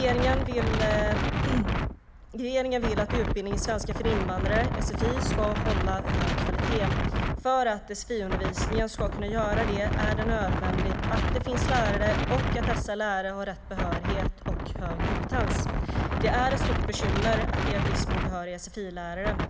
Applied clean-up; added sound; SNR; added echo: none; Wind; -3 dB; none.